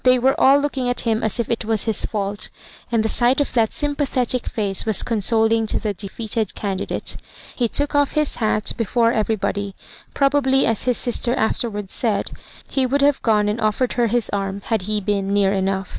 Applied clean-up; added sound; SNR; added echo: none; none; none; none.